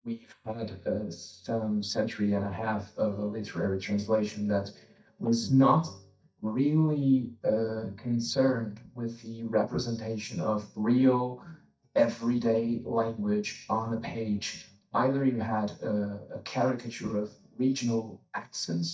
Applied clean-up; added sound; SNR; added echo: neural mask model DeepFilterNet 3.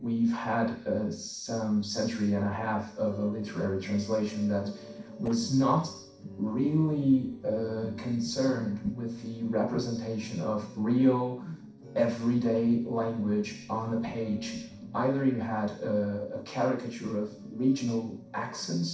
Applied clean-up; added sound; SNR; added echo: neural separator model SepFormer DNS4.